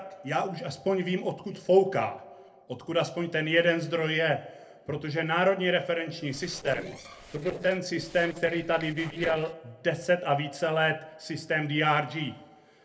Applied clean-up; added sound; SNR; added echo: neural separator model SepFormer DNS4.